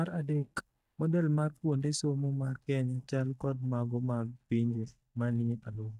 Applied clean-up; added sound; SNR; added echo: neural mask model DeepFilterNet 3.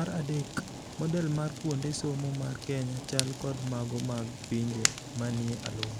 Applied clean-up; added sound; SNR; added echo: none; Fire; 5 dB; none.